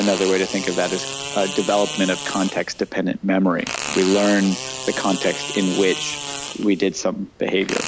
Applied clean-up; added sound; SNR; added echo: none; Fart; 8 dB; none.